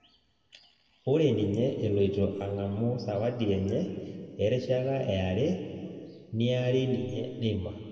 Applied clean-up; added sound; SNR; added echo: none; none; none; reverberation time 2.4 s.